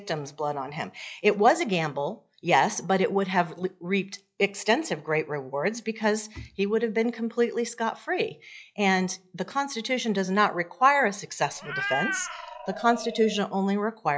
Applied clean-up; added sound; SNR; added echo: classical method log-MMSE.